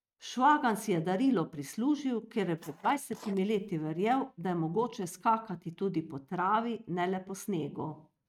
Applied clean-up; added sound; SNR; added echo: neural mask model RNNoise.